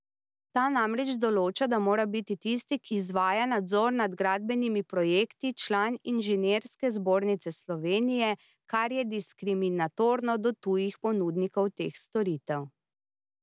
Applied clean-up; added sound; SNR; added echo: none; none; none; none.